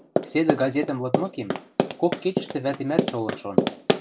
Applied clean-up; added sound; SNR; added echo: none; Run; -1 dB; none.